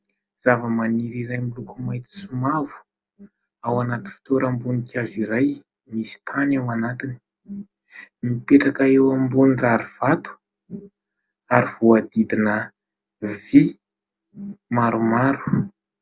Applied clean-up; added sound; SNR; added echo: none; none; none; none.